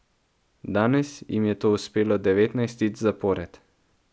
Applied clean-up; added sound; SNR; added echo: none; none; none; none.